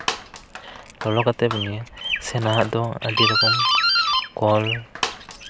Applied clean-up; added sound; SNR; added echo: none; Doorbell; 2 dB; none.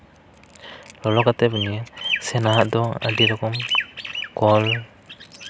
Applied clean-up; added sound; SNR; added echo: none; none; none; none.